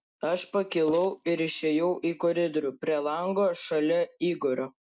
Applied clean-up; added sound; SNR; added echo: neural mask model Resemble Enhance denoiser.